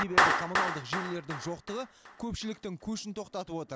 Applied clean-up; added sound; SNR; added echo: none; Clapping; -4 dB; none.